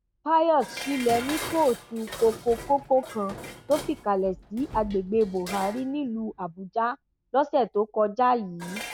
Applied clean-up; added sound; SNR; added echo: none; Dishes, pots, and pans; 14 dB; none.